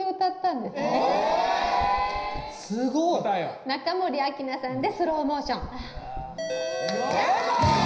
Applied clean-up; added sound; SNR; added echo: none; Dog; 18 dB; reverberation time 0.9 s.